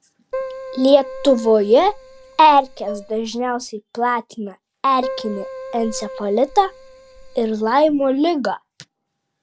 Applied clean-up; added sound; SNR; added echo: none; Keyboard (musical) + Dishes, pots, and pans; 14 dB; none.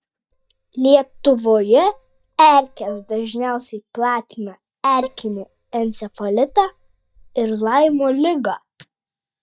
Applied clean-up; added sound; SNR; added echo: neural mask model DeepFilterNet 3.